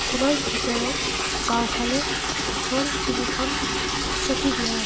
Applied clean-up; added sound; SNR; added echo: none; Liquid; -3 dB; reverberation time 1.5 s.